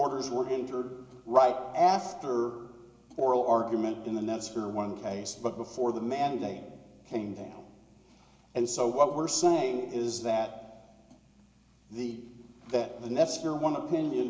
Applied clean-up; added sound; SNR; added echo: none; none; none; none.